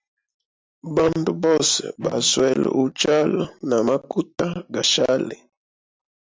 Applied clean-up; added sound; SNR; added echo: none; Bowed string instrument; 18 dB; none.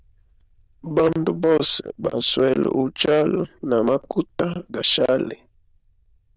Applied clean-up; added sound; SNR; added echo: neural diffusion model UNIVERSE++.